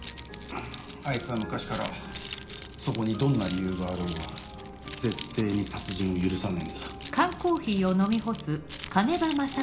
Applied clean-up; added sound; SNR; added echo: none; Keys jangling; 8 dB; reverberation time 0.4 s.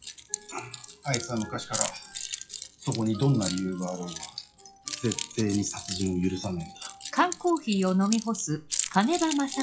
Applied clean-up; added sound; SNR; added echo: classical method WPE with log-MMSE.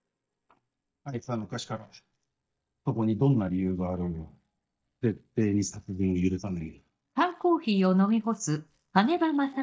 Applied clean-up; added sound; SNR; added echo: neural mask model DeepFilterNet 3.